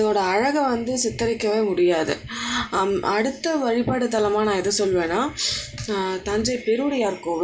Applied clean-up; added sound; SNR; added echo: none; none; none; reverberation time 0.2 s.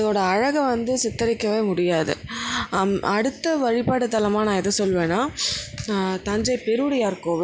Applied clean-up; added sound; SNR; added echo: none; none; none; none.